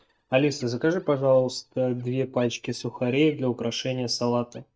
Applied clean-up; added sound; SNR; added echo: neural mask model DeepFilterNet 3.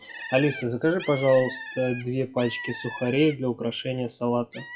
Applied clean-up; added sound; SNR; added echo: classical method WPE with log-MMSE.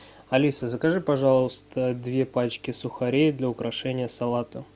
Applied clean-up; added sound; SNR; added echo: none; none; none; none.